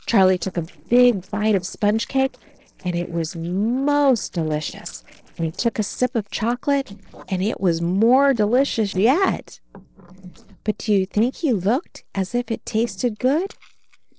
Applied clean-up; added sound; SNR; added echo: neural separator model SepFormer DNS4.